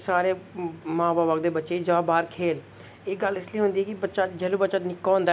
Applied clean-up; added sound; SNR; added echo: none; none; none; none.